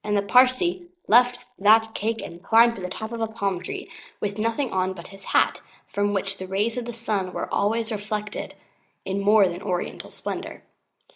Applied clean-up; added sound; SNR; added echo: neural mask model Resemble Enhance denoiser.